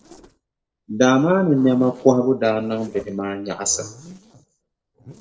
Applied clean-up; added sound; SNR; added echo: neural separator model SepFormer DNS4.